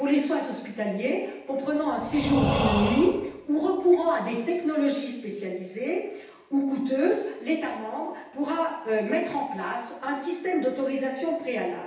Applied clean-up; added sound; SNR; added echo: none; Breathing; 4 dB; reverberation time 0.9 s.